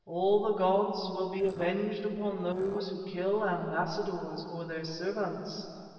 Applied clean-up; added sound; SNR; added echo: neural separator model SepFormer DNS4.